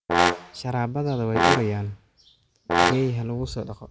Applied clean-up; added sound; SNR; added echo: none; Brass instrument; -2 dB; none.